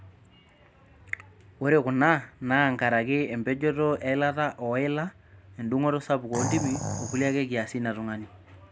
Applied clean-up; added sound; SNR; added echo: none; Animal; 6 dB; none.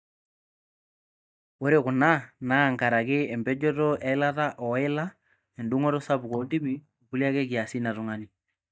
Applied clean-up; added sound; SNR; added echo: neural mask model DeepFilterNet 3.